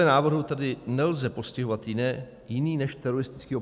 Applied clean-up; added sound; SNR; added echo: none; none; none; none.